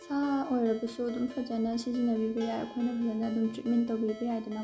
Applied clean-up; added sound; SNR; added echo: none; Guitar + Ringtone; 18 dB; none.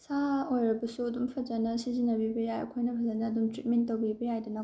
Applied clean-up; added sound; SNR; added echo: none; none; none; none.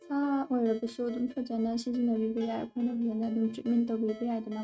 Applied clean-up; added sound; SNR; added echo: neural mask model RNNoise.